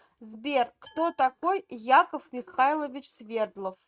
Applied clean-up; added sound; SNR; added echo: neural mask model RNNoise.